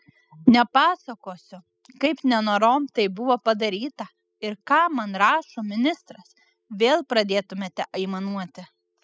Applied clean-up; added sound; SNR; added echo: classical method spectral subtraction.